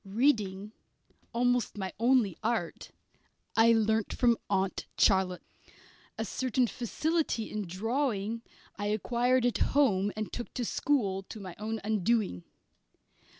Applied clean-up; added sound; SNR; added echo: none; none; none; none.